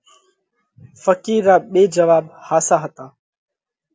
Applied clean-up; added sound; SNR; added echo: none; none; none; none.